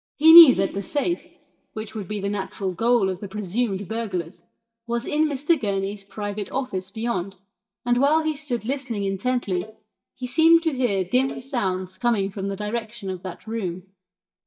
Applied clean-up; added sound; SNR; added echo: neural mask model DeepFilterNet 3.